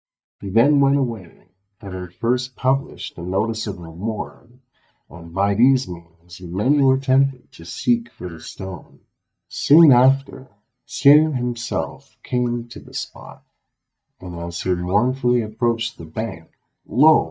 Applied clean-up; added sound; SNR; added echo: neural mask model DeepFilterNet 3.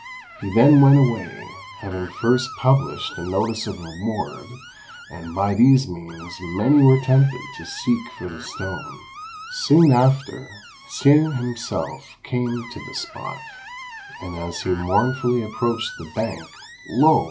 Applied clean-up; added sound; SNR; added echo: none; Screech; 17 dB; none.